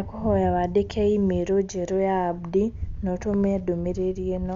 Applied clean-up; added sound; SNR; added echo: none; Thunder; 11 dB; none.